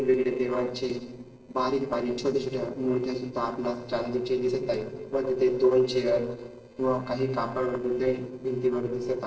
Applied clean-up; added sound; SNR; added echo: neural separator model SepFormer DNS4.